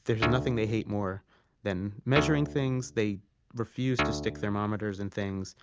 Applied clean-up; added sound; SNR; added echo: none; Guitar; 4 dB; none.